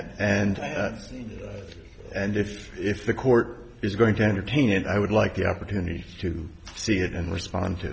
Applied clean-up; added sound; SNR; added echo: none; none; none; none.